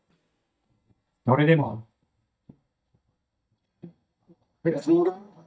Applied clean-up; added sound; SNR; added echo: neural mask model DeepFilterNet 3.